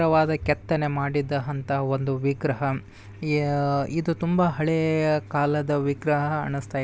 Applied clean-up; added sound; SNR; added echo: none; none; none; none.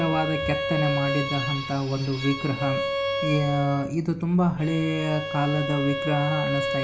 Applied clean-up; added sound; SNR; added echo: none; Bowed string instrument; 4 dB; reverberation time 0.4 s.